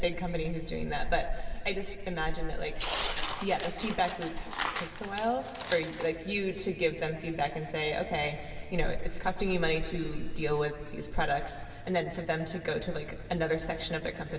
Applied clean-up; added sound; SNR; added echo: none; Tearing; 7 dB; reverberation time 2.3 s.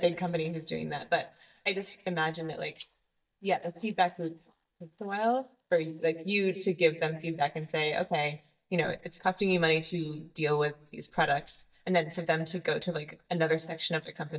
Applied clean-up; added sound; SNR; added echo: neural mask model DeepFilterNet 3.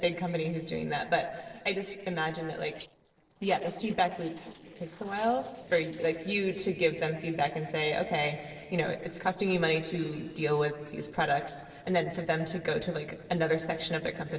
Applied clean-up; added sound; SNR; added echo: neural separator model SepFormer DNS4.